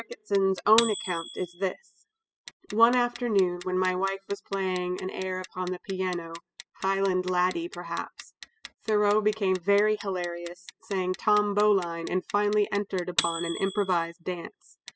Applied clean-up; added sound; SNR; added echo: classical method spectral subtraction.